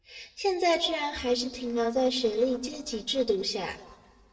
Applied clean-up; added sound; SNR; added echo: neural separator model SepFormer DNS4.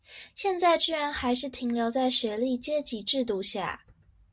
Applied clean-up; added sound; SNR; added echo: none; none; none; none.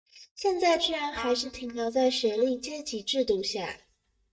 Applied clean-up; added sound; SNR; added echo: neural mask model DeepFilterNet 3.